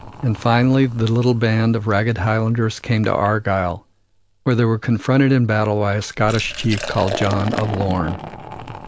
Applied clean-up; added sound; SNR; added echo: none; Liquid; 14 dB; none.